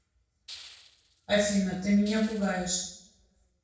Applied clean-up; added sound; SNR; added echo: neural separator model SepFormer DNS4.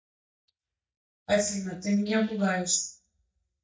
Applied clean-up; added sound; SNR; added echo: neural mask model DeepFilterNet 3.